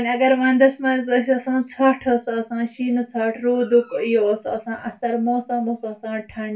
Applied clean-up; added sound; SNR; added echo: none; none; none; reverberation time 0.2 s.